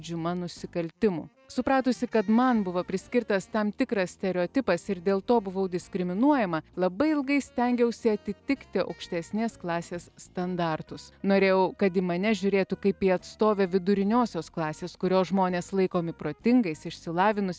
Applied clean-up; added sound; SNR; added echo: none; none; none; none.